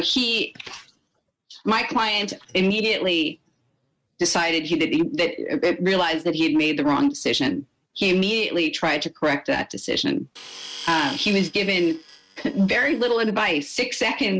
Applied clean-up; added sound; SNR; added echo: neural mask model RNNoise.